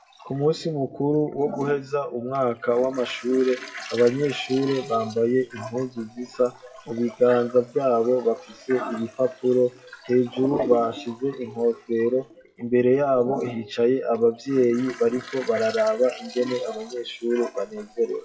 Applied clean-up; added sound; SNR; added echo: classical method WPE with log-MMSE.